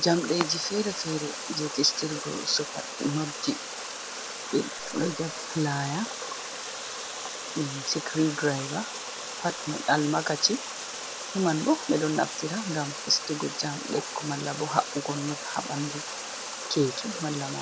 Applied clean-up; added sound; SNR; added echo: none; Water; 6 dB; none.